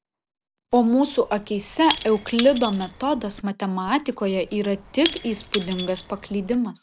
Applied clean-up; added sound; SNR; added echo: none; Shatter / Crushing; 12 dB; none.